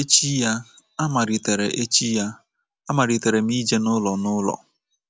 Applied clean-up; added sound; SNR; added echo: none; none; none; none.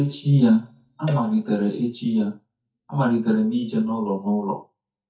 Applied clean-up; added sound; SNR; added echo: neural mask model DeepFilterNet 3.